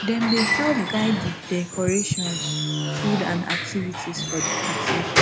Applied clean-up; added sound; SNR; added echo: none; Squeak / Wood; 0 dB; none.